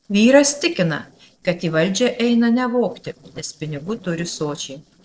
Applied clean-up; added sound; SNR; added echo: neural separator model SepFormer DNS4.